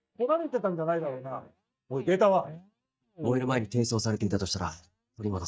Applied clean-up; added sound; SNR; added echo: neural mask model DeepFilterNet 3.